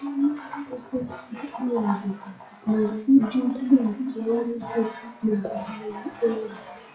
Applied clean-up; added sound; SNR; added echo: classical method WPE with log-MMSE.